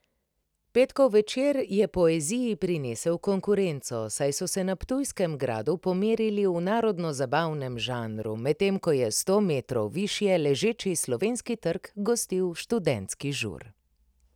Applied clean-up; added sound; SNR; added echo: none; none; none; none.